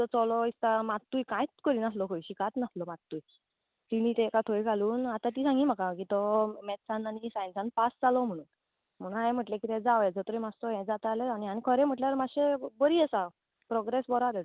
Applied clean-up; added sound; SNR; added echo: none; none; none; none.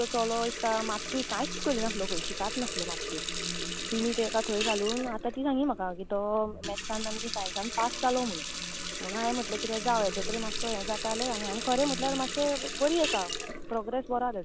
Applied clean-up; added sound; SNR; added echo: none; Water tap, faucet; 4 dB; none.